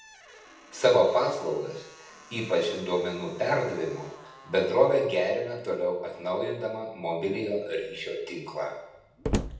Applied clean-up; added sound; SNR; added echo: none; Slam; 13 dB; reverberation time 0.8 s.